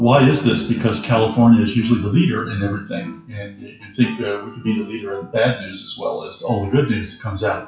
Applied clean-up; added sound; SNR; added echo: classical method WPE with log-MMSE.